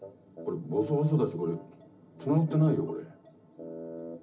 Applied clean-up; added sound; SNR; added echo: none; none; none; reverberation time 0.4 s.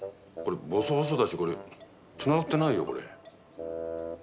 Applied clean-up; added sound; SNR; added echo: none; none; none; none.